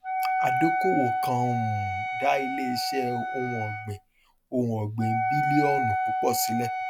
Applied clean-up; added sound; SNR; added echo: none; Wind instrument, woodwind instrument; -1 dB; none.